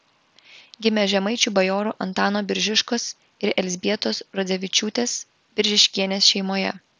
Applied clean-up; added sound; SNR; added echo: none; none; none; none.